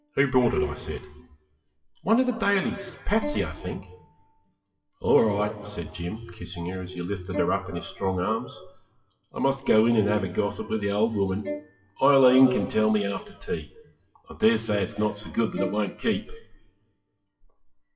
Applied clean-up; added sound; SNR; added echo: classical method WPE with log-MMSE.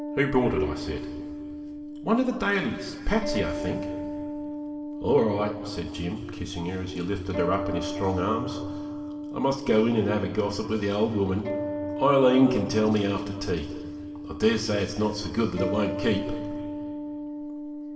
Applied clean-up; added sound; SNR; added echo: none; Acoustic guitar; 7 dB; reverberation time 2.0 s.